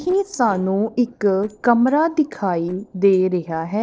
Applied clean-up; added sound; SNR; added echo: neural separator model SepFormer DNS4.